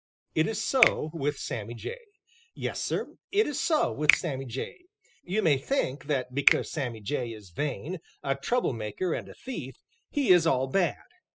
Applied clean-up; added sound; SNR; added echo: classical method spectral subtraction.